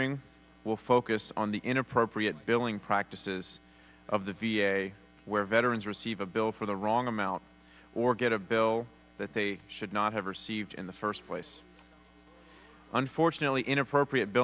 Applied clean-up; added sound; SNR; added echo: none; none; none; none.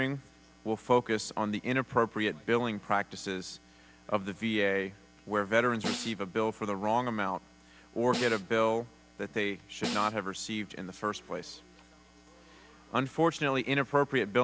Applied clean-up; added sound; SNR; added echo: none; Snare drum; 9 dB; none.